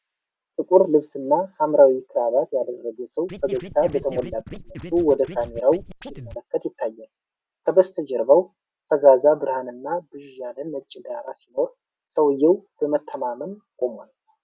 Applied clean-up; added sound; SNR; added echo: none; Scratching (performance technique); 15 dB; none.